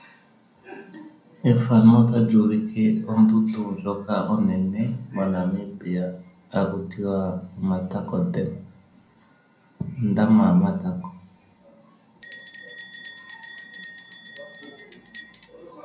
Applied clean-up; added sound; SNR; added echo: none; Bell; -2 dB; reverberation time 0.5 s.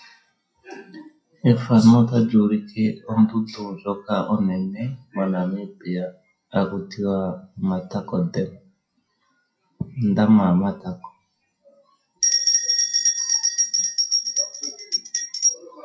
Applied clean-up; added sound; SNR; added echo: classical method WPE with log-MMSE.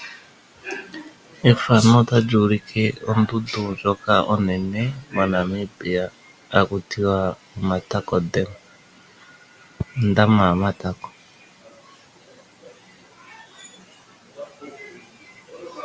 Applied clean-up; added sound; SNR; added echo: none; none; none; none.